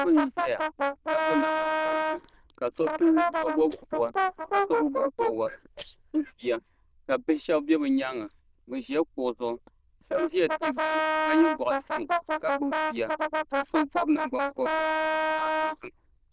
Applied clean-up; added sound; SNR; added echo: neural diffusion model UNIVERSE++.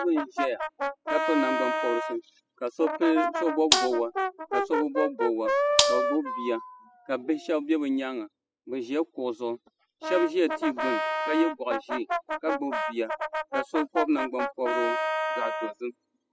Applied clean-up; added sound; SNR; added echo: classical method spectral subtraction.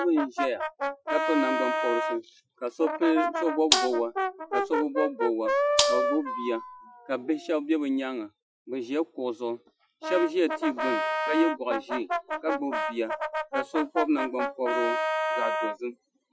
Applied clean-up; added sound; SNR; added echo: classical method Wiener filter.